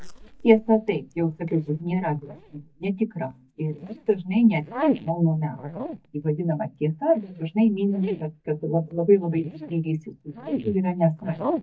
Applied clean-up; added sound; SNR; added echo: neural mask model DeepFilterNet 3.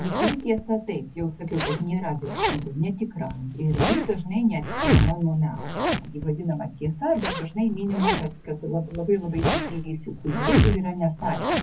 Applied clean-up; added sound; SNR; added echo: none; Zipper (clothing); 0 dB; reverberation time 0.4 s.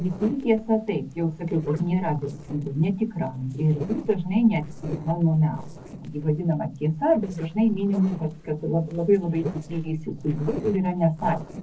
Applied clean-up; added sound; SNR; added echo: neural separator model SepFormer DNS4.